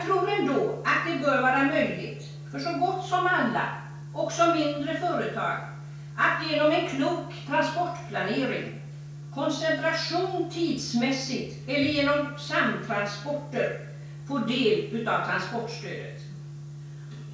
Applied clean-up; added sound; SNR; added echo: none; none; none; reverberation time 0.5 s.